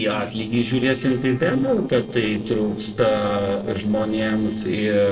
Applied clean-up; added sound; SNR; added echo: neural separator model SepFormer DNS4.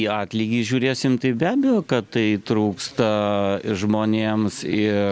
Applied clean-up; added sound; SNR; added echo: none; none; none; none.